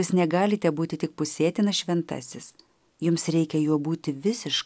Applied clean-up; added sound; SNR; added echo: none; none; none; none.